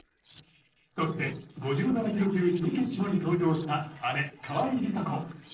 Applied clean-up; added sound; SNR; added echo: neural separator model SepFormer DNS4.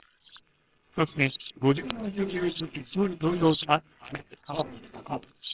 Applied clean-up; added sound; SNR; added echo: neural separator model SepFormer WHAMR!.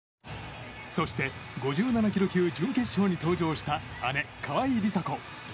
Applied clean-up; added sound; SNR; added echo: none; none; none; none.